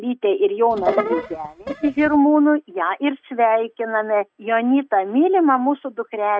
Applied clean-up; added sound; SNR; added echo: neural mask model RNNoise.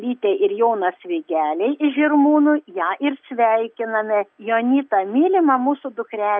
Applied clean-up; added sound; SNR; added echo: none; none; none; none.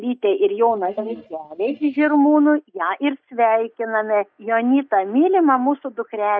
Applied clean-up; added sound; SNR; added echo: neural mask model DeepFilterNet 3.